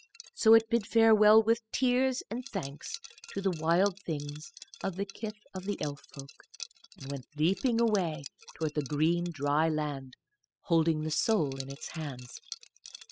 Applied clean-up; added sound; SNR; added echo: classical method spectral subtraction.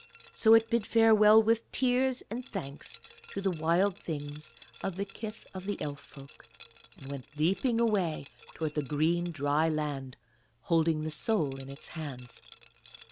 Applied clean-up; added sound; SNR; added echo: none; Liquid; 19 dB; none.